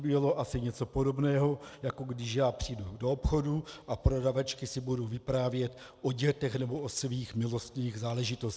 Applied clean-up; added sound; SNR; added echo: none; none; none; none.